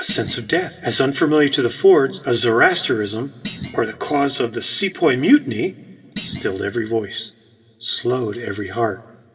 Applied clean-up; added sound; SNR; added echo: none; Thump, thud; 14 dB; reverberation time 1.9 s.